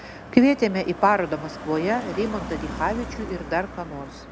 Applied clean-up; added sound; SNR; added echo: none; Car passing by; 11 dB; none.